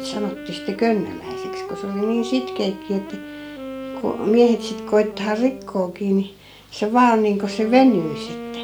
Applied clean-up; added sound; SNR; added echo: none; Wind instrument, woodwind instrument; 12 dB; none.